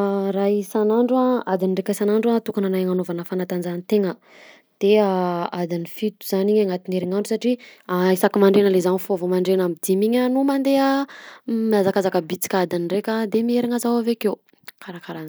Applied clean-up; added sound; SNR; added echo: none; none; none; none.